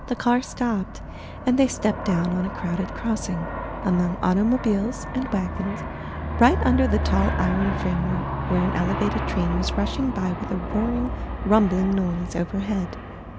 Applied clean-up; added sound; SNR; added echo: none; Aircraft; 4 dB; none.